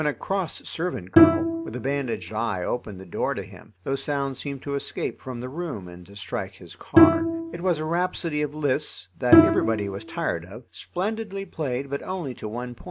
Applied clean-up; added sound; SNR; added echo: none; Bowed string instrument; -4 dB; none.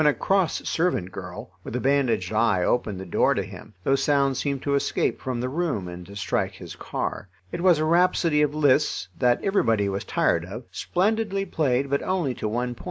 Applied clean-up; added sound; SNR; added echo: none; none; none; none.